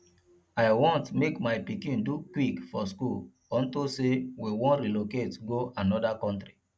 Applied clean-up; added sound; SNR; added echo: none; none; none; none.